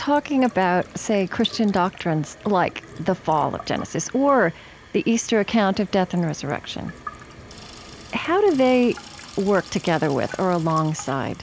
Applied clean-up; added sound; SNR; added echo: none; Sink (filling or washing) / Water tap, faucet; 19 dB; none.